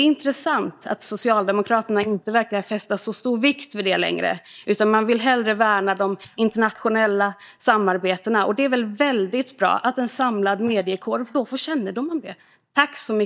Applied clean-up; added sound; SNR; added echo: neural mask model DeepFilterNet 3.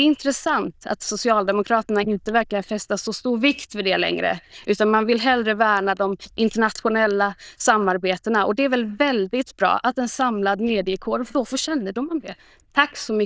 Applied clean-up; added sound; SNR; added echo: neural diffusion model UNIVERSE++.